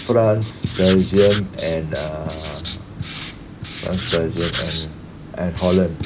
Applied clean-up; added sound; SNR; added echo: none; Writing + Writing; 9 dB; none.